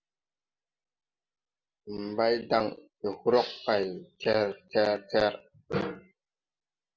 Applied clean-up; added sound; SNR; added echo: none; none; none; none.